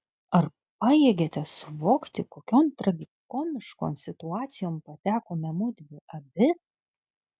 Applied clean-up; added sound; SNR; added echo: none; none; none; none.